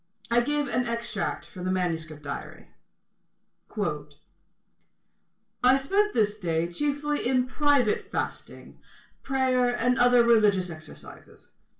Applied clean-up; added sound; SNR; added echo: none; none; none; reverberation time 0.3 s.